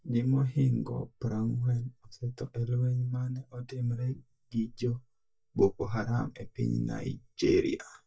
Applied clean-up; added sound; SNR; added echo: neural mask model DeepFilterNet 3.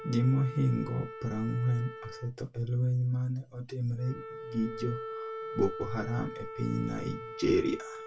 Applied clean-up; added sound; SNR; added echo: none; Wind instrument, woodwind instrument; 11 dB; reverberation time 0.1 s.